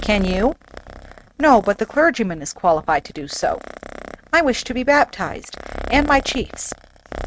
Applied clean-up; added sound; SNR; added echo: neural mask model RNNoise.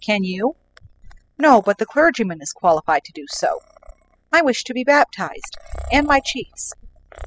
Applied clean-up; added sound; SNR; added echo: classical method spectral subtraction.